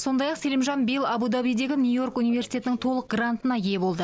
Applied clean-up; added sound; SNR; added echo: none; none; none; none.